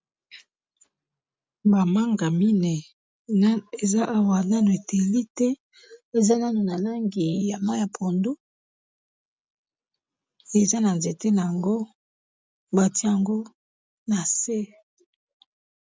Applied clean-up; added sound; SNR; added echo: none; none; none; none.